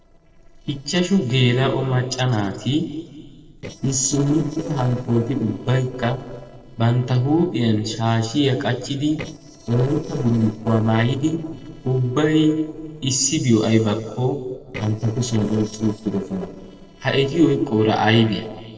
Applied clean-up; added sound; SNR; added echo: neural separator model SepFormer DNS4.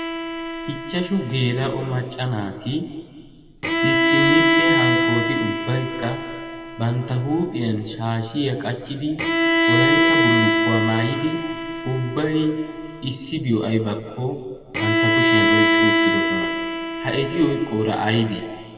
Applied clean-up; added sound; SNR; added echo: none; Bowed string instrument; -2 dB; reverberation time 1.8 s.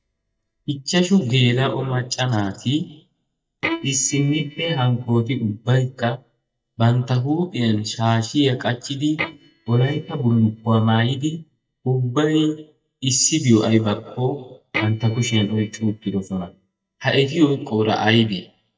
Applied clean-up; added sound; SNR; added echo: neural mask model DeepFilterNet 3.